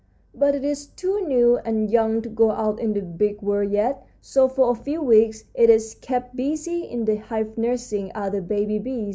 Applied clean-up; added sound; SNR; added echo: none; none; none; none.